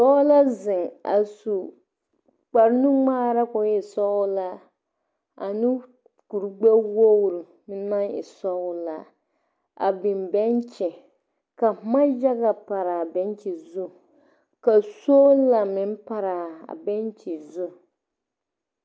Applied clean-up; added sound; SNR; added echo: none; none; none; none.